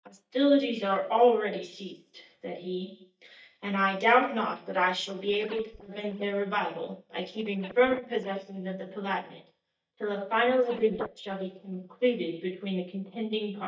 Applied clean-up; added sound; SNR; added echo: neural mask model DeepFilterNet 3.